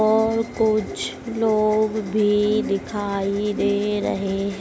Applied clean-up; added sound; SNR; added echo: none; none; none; none.